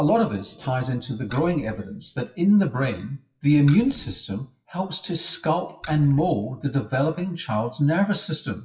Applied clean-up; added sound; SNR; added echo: classical method WPE with log-MMSE.